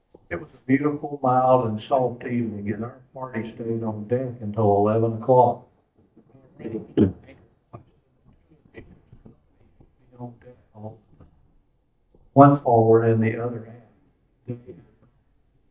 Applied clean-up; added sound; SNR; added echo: neural mask model DeepFilterNet 3.